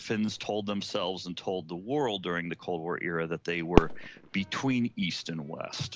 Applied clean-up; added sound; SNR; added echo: none; Fireworks; 3 dB; none.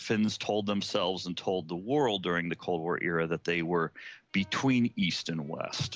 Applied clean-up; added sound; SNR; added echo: none; none; none; none.